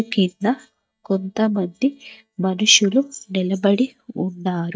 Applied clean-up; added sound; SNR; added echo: neural mask model DeepFilterNet 3.